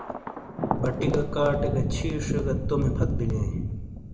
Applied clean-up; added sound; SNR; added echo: none; Thunder; -1 dB; reverberation time 0.6 s.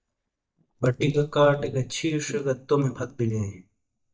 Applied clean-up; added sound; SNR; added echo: neural mask model DeepFilterNet 3.